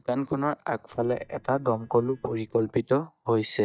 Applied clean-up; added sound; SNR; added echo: neural mask model DeepFilterNet 3.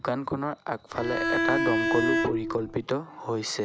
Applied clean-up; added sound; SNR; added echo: none; Bowed string instrument; -3 dB; none.